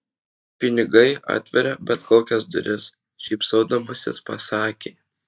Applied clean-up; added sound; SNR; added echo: neural mask model DeepFilterNet 3.